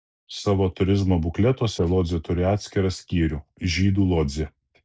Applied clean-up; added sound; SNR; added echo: neural separator model SepFormer DNS4.